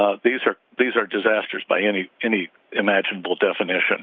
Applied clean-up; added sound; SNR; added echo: none; none; none; none.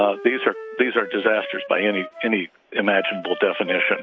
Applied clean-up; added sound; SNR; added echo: none; Wind instrument, woodwind instrument; 12 dB; none.